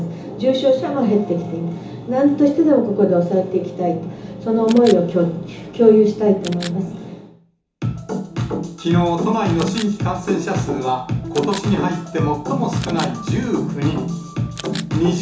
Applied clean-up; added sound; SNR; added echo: none; Camera; 20 dB; reverberation time 0.8 s.